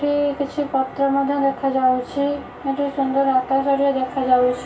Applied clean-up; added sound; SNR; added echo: none; none; none; reverberation time 0.3 s.